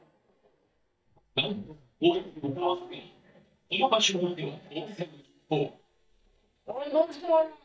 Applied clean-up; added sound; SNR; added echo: neural mask model DeepFilterNet 3.